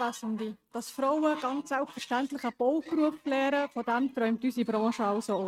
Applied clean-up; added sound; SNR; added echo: neural mask model RNNoise.